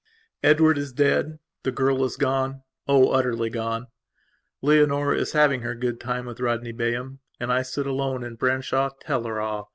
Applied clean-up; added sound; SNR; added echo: none; none; none; none.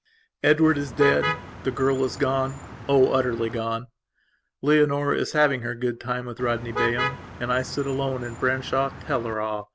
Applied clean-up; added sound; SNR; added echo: none; Motor vehicle (road); 9 dB; none.